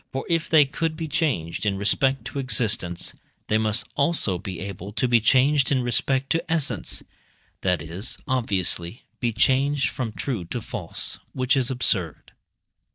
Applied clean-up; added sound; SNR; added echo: neural mask model DeepFilterNet 3.